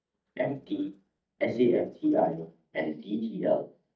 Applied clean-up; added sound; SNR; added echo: neural mask model DeepFilterNet 3.